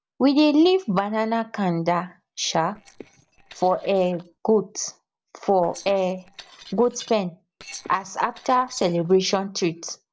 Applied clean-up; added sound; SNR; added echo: neural separator model SepFormer DNS4.